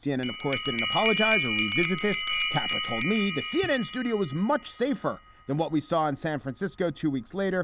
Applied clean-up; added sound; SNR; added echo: none; Bell; 0 dB; none.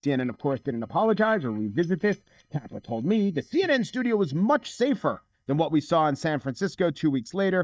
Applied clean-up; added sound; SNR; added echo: neural mask model DeepFilterNet 3.